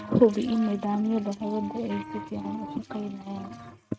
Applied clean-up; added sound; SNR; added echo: neural mask model RNNoise.